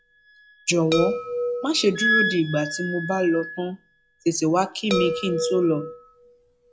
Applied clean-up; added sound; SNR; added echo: classical method log-MMSE.